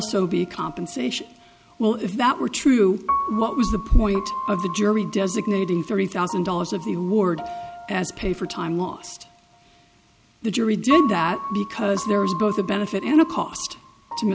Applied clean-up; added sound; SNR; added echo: none; Piano; 10 dB; none.